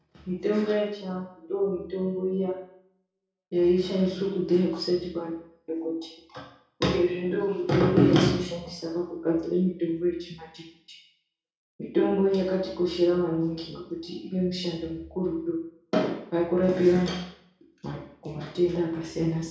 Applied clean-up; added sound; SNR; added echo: none; none; none; reverberation time 0.5 s.